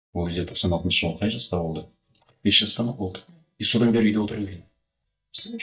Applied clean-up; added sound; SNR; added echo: neural mask model DeepFilterNet 3.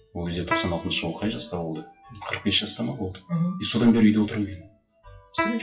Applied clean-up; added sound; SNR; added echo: classical method WPE with log-MMSE.